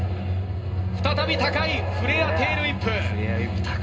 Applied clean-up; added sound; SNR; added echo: none; none; none; reverberation time 0.2 s.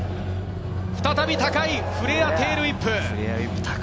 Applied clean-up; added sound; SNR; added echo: none; none; none; none.